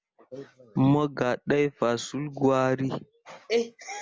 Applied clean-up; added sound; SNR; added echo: none; none; none; none.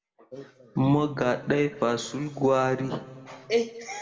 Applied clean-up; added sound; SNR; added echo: none; none; none; reverberation time 1.5 s.